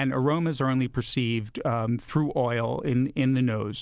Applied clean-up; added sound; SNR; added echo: none; none; none; none.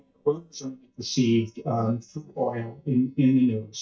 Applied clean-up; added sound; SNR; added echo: neural mask model DeepFilterNet 3.